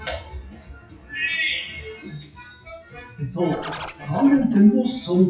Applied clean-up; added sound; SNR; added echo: classical method WPE with log-MMSE.